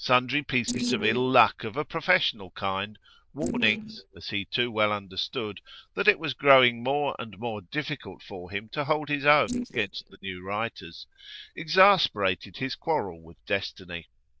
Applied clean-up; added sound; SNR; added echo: neural diffusion model UNIVERSE++.